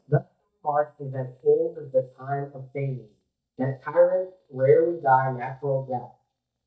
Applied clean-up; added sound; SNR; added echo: neural mask model DeepFilterNet 3.